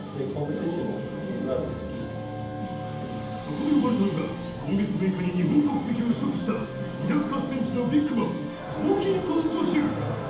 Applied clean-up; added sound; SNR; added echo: none; Wind instrument, woodwind instrument; 15 dB; reverberation time 0.8 s.